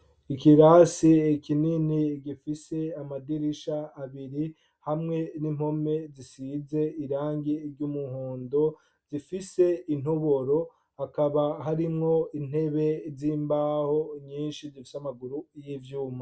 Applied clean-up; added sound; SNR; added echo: none; none; none; none.